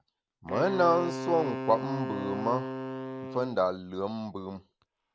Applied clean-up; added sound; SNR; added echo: none; Wind instrument, woodwind instrument; 7 dB; none.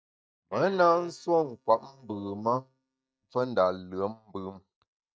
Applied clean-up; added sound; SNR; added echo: neural mask model DeepFilterNet 3.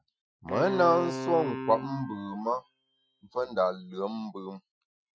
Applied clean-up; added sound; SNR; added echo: classical method Wiener filter.